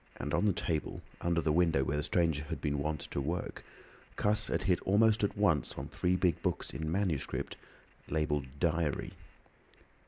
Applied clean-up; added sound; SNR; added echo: none; none; none; none.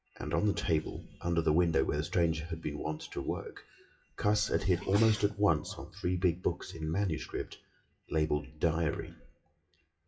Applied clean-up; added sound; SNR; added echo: classical method WPE with log-MMSE.